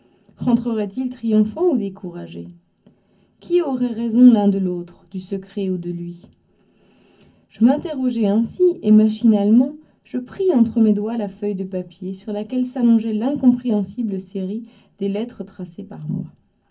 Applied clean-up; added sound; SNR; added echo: none; none; none; reverberation time 0.3 s.